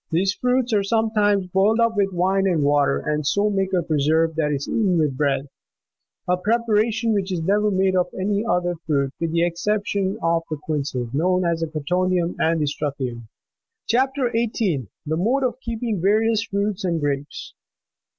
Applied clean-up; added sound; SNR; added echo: none; none; none; none.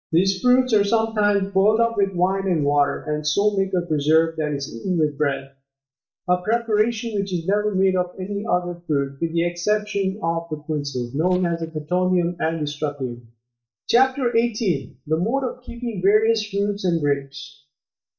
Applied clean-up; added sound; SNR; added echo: neural mask model DeepFilterNet 3.